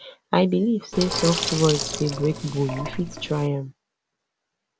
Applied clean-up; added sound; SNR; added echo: none; Sink (filling or washing); 5 dB; none.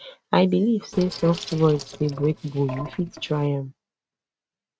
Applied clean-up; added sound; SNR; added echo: neural mask model RNNoise.